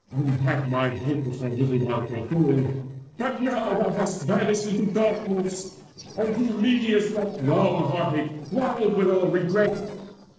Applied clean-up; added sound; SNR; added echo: neural separator model SepFormer DNS4.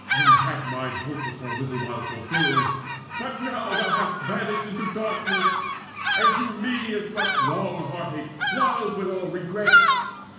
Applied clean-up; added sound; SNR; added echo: none; Bird vocalization, bird call, bird song; -5 dB; reverberation time 1.1 s.